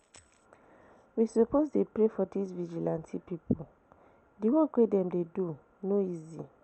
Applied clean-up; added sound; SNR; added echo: none; none; none; none.